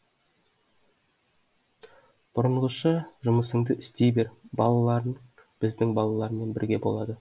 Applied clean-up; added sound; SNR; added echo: none; none; none; none.